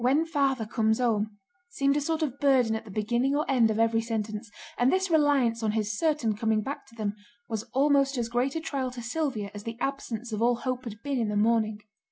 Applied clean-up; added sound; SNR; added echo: none; none; none; none.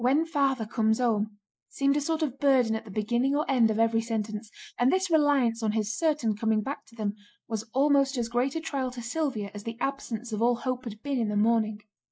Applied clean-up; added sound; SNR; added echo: neural mask model Resemble Enhance denoiser.